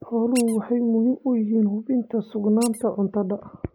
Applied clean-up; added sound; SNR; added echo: neural mask model Resemble Enhance denoiser.